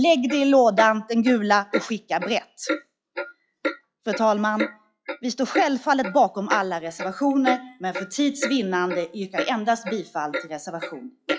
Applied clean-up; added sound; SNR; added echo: classical method log-MMSE.